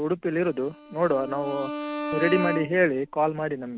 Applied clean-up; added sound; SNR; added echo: none; Bowed string instrument; 8 dB; none.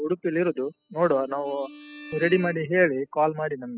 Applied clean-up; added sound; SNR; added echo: classical method spectral subtraction.